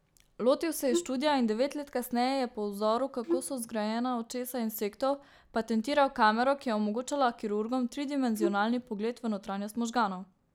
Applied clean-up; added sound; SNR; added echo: none; Wind instrument, woodwind instrument; 5 dB; none.